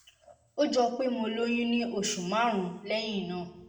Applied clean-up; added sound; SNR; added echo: none; none; none; reverberation time 0.7 s.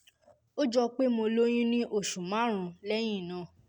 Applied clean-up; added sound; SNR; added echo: none; none; none; none.